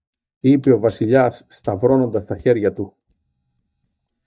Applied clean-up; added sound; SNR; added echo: neural mask model DeepFilterNet 3.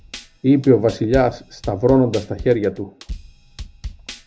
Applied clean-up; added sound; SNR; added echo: none; Drum kit; 15 dB; none.